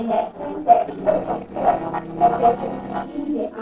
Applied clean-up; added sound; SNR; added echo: neural separator model SepFormer DNS4.